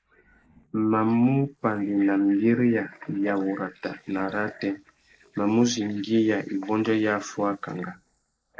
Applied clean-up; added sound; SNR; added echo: neural mask model Resemble Enhance denoiser.